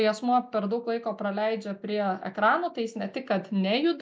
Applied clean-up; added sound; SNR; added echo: none; none; none; none.